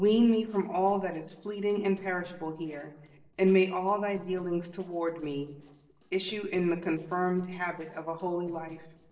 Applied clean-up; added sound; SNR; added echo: neural separator model SepFormer DNS4.